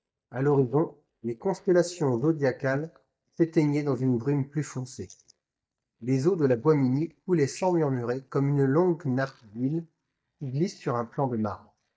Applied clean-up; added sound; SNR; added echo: neural mask model DeepFilterNet 3.